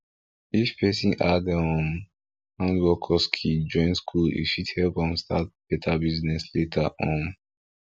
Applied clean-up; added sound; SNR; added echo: neural mask model Resemble Enhance denoiser.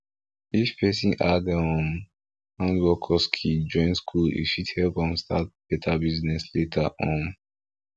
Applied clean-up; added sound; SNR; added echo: none; none; none; none.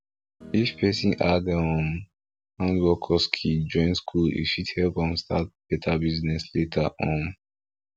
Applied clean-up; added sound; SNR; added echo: none; Guitar; 19 dB; none.